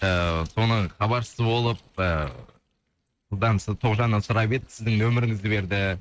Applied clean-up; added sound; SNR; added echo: neural mask model RNNoise.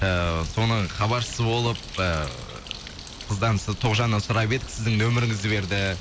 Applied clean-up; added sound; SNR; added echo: none; Bird; 13 dB; none.